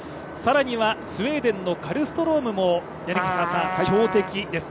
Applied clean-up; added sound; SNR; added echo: none; Trumpet; 5 dB; none.